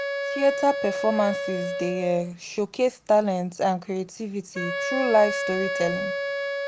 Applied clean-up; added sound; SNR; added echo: none; Wind instrument, woodwind instrument; 5 dB; none.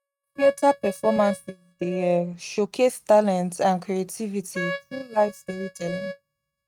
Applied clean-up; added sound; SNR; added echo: neural mask model RNNoise.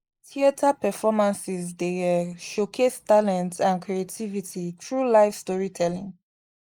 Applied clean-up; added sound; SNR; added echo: neural mask model Resemble Enhance denoiser.